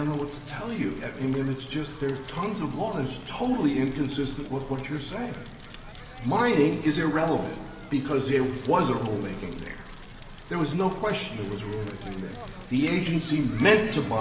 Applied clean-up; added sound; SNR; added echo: none; Crackle; 18 dB; reverberation time 2.0 s.